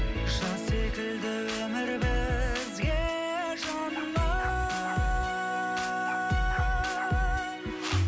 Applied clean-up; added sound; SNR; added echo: none; Bark; 17 dB; none.